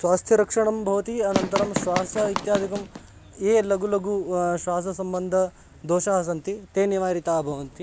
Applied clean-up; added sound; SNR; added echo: none; Run; 5 dB; none.